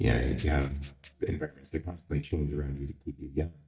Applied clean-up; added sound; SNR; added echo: neural mask model DeepFilterNet 3.